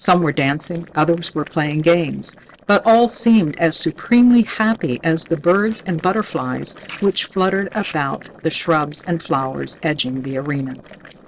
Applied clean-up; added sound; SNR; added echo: neural separator model SepFormer DNS4.